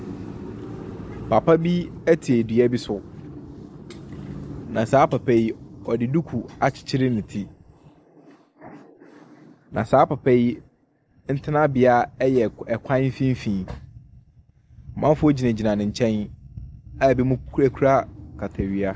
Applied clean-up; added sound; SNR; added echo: none; none; none; none.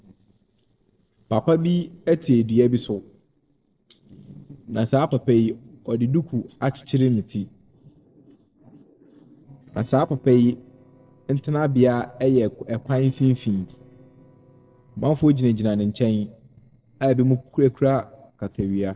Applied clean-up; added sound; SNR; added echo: neural separator model SepFormer DNS4.